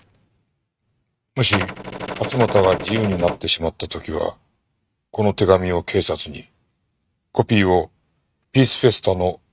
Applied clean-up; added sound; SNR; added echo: neural mask model RNNoise.